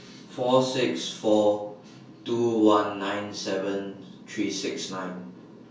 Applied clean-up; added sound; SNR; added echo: none; none; none; reverberation time 0.3 s.